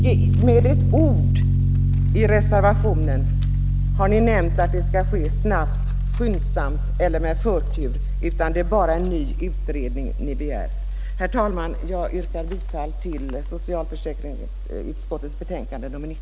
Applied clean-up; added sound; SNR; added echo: none; Piano; -4 dB; none.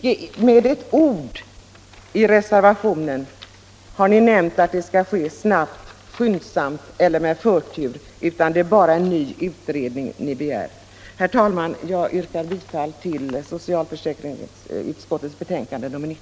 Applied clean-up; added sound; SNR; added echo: none; none; none; none.